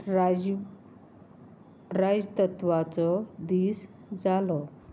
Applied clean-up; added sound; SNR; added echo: none; none; none; none.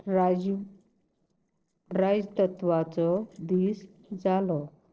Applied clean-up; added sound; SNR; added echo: neural separator model SepFormer DNS4.